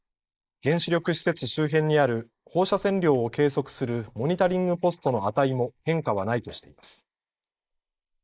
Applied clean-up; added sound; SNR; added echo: neural mask model Resemble Enhance denoiser.